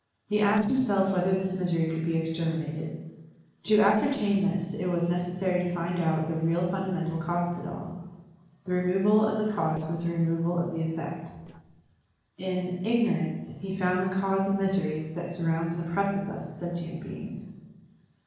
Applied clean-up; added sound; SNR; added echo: neural separator model SepFormer DNS4.